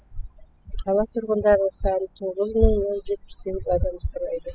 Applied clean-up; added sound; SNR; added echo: classical method spectral subtraction.